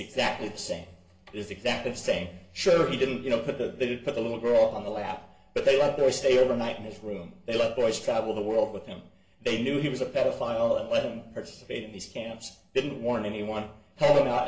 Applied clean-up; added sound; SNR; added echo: none; none; none; reverberation time 0.4 s.